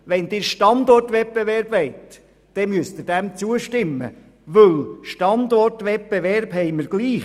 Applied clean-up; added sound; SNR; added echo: none; none; none; none.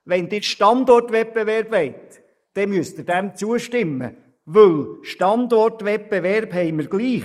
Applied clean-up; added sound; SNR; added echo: neural mask model Resemble Enhance denoiser.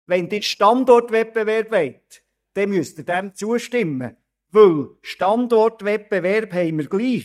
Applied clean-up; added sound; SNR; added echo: neural mask model DeepFilterNet 3.